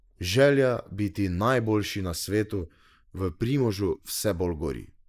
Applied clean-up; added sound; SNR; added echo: neural mask model Resemble Enhance denoiser.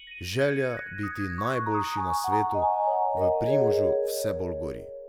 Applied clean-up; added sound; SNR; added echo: none; Mallet percussion; -4 dB; none.